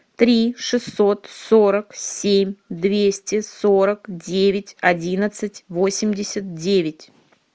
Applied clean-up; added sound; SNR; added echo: none; none; none; none.